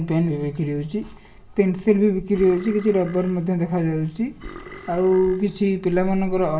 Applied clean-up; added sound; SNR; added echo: none; Burping, eructation; 19 dB; reverberation time 0.2 s.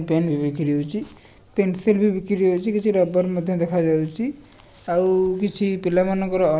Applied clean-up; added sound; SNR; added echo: none; none; none; none.